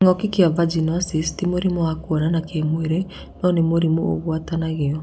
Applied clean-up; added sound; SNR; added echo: none; none; none; none.